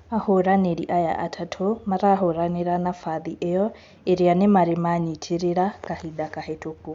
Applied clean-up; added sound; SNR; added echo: none; none; none; none.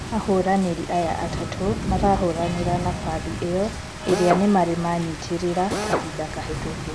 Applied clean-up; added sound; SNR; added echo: none; Drill + Rain; 5 dB; none.